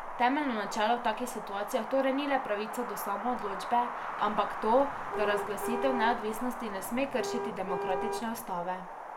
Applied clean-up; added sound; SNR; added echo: none; Car + Wind; 5 dB; none.